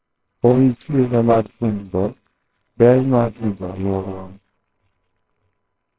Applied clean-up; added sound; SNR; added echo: neural separator model SepFormer WHAMR!.